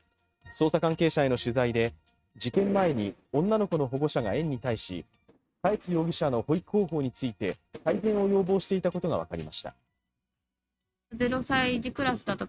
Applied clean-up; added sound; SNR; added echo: neural mask model RNNoise.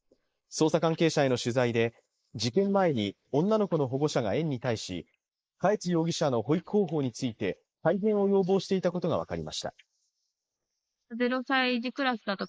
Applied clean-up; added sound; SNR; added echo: neural mask model Resemble Enhance denoiser.